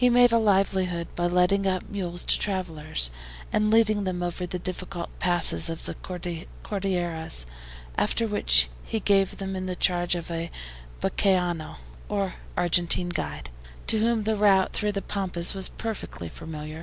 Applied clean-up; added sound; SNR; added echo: none; none; none; none.